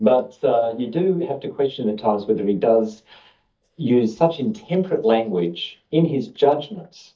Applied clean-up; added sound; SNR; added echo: neural mask model DeepFilterNet 3.